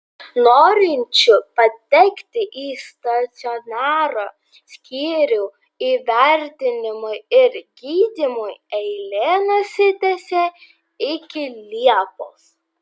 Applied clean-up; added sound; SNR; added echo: none; none; none; none.